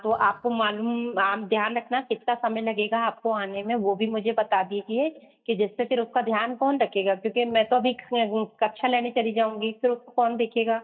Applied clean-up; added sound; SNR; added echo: neural mask model DeepFilterNet 3.